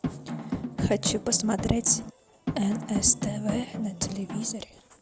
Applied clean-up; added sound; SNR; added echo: none; Drum; 5 dB; none.